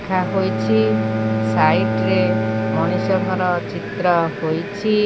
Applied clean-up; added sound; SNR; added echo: none; Bowed string instrument; 2 dB; none.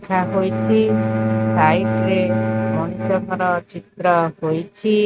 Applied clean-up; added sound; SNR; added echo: neural mask model RNNoise.